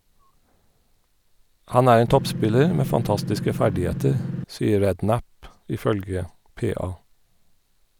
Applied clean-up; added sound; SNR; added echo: none; Engine; 4 dB; none.